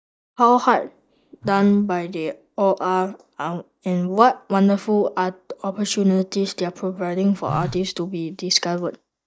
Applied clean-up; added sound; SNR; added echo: neural mask model DeepFilterNet 3.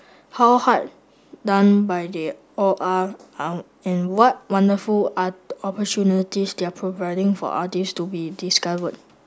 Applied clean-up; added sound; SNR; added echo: none; none; none; none.